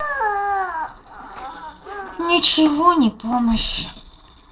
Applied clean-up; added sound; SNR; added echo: neural separator model SepFormer DNS4.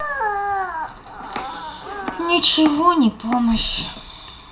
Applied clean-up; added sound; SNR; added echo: none; Domestic sounds, home sounds; 14 dB; reverberation time 0.4 s.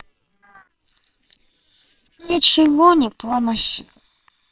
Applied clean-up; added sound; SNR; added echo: neural separator model SepFormer WHAMR!.